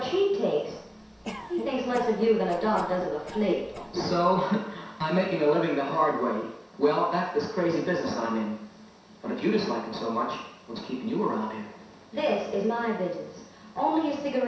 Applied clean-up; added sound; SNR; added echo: none; Cough; 12 dB; reverberation time 0.7 s.